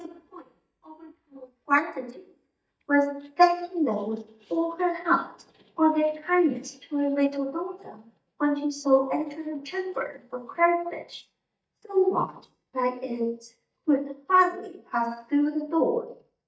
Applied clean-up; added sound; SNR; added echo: neural mask model DeepFilterNet 3.